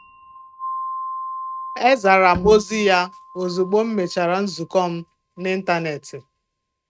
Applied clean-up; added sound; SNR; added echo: neural mask model RNNoise.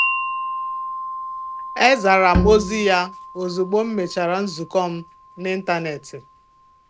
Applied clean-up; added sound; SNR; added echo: none; Wind chime + Bowed string instrument; 6 dB; none.